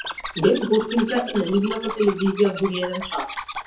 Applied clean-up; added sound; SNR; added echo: classical method WPE with log-MMSE.